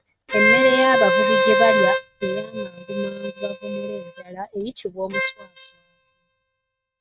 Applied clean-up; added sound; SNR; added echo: neural mask model RNNoise.